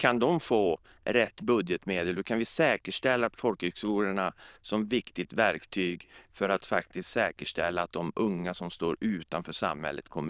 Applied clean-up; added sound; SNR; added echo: neural diffusion model UNIVERSE++.